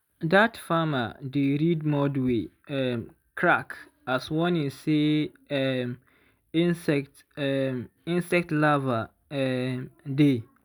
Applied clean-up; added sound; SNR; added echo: none; none; none; none.